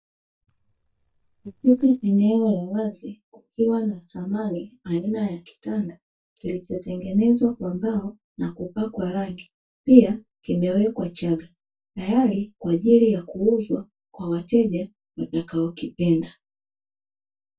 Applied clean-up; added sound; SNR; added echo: neural mask model DeepFilterNet 3.